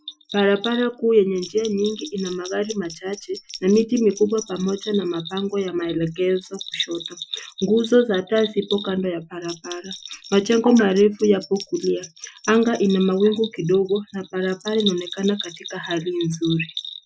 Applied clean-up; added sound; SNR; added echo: classical method Wiener filter.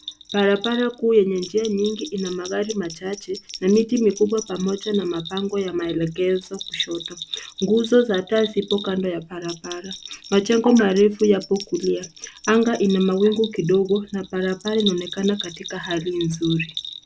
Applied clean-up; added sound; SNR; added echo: none; Bell; 15 dB; none.